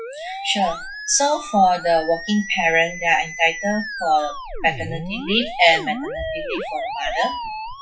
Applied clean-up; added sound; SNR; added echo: classical method Wiener filter.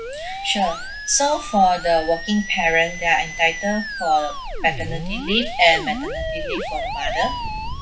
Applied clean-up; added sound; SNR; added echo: none; Musical instrument + Ocean; 7 dB; none.